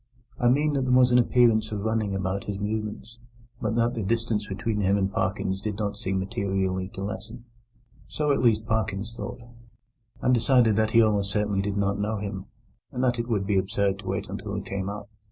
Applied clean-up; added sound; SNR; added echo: none; none; none; none.